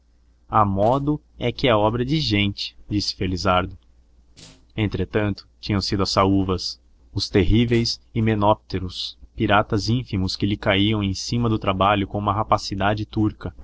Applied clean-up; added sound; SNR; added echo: neural separator model SepFormer DNS4.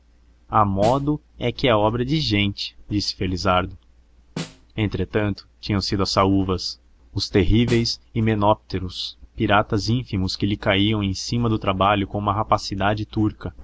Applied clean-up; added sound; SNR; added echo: none; Snare drum; 15 dB; none.